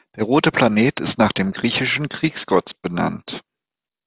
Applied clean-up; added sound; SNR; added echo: none; none; none; none.